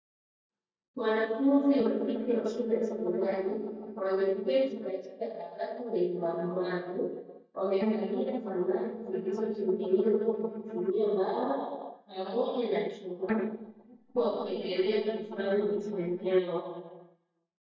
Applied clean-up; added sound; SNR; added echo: neural mask model DeepFilterNet 3.